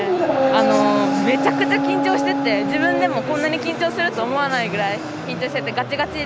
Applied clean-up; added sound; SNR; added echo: none; Dog; 1 dB; none.